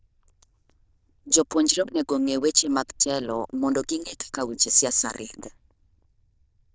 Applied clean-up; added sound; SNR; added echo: neural diffusion model UNIVERSE++.